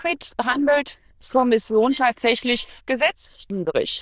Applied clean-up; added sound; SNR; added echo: neural diffusion model UNIVERSE++.